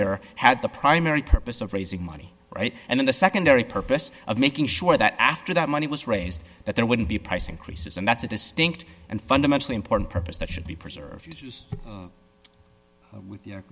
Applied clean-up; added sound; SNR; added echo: none; none; none; none.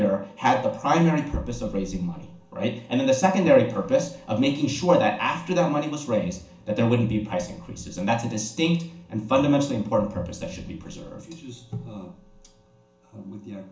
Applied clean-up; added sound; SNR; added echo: none; none; none; reverberation time 0.7 s.